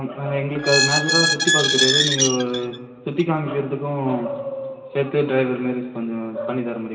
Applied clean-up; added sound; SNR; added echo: none; Squeak; -2 dB; reverberation time 2.8 s.